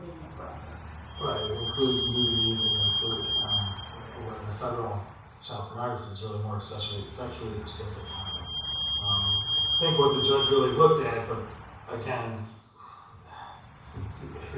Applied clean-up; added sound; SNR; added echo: none; Squeak / Vehicle; 2 dB; reverberation time 0.7 s.